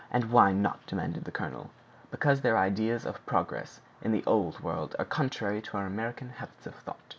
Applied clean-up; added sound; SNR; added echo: none; none; none; none.